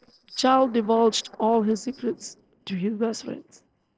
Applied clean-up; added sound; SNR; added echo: neural separator model SepFormer DNS4.